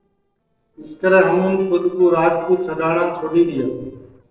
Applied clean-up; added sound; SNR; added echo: neural separator model SepFormer DNS4.